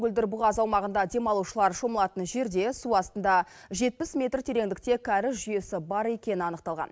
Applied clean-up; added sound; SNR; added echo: none; none; none; none.